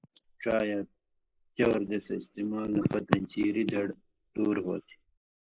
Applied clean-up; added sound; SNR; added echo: neural mask model Resemble Enhance denoiser.